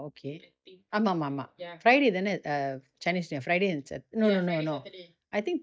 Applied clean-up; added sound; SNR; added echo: neural mask model DeepFilterNet 3.